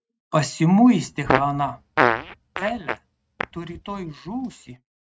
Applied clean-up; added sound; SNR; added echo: neural mask model RNNoise.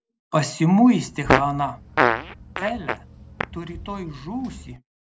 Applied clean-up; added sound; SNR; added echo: none; Fart; 2 dB; none.